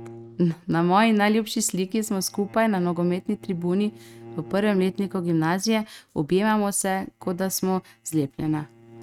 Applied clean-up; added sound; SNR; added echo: neural mask model RNNoise.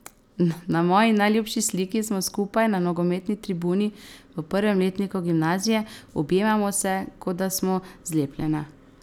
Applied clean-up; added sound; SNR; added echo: none; none; none; none.